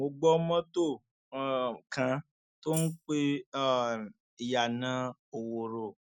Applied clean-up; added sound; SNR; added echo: none; Tambourine; 11 dB; none.